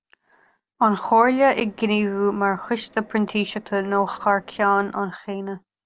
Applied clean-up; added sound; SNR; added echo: neural separator model SepFormer DNS4.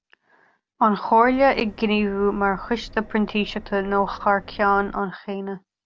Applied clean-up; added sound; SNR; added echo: none; Subway, metro, underground; 19 dB; none.